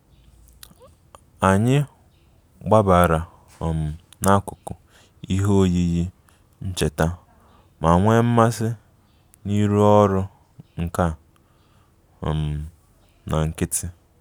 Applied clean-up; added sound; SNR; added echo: none; none; none; none.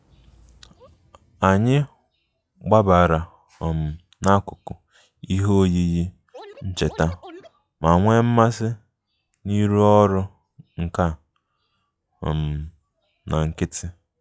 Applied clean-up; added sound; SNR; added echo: classical method log-MMSE.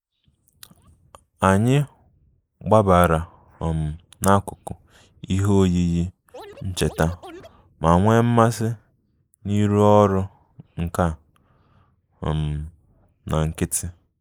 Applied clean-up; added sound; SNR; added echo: neural mask model Resemble Enhance denoiser.